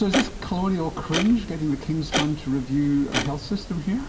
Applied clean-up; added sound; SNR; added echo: none; Clock; 6 dB; reverberation time 1.9 s.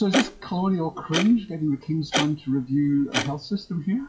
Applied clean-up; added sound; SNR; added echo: classical method WPE with log-MMSE.